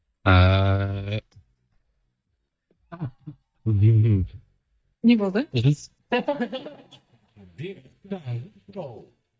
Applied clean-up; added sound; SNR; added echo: neural mask model DeepFilterNet 3.